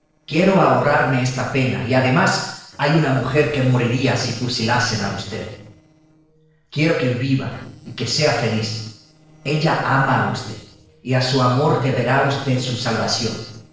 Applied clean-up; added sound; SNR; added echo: neural separator model SepFormer DNS4.